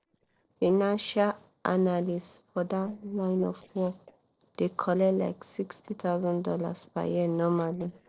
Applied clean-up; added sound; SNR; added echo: neural separator model SepFormer DNS4.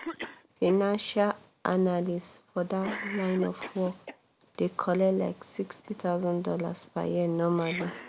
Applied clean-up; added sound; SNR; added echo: none; Cough; 15 dB; none.